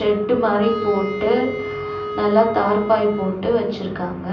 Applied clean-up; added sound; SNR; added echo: none; Wind instrument, woodwind instrument; 9 dB; reverberation time 0.6 s.